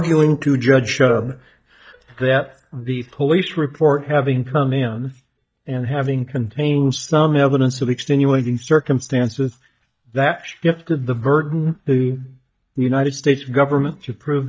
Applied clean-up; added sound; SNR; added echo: neural mask model DeepFilterNet 3.